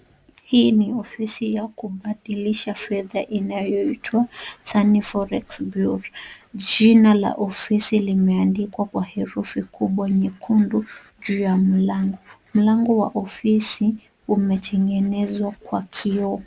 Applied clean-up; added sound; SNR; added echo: none; none; none; none.